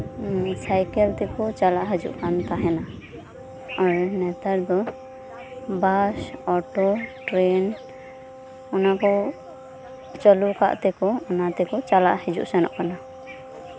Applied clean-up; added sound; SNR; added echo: none; Wind instrument, woodwind instrument; 18 dB; none.